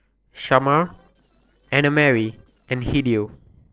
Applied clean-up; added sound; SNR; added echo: neural separator model SepFormer DNS4.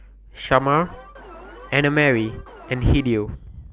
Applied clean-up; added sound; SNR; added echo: none; Alarm; 20 dB; none.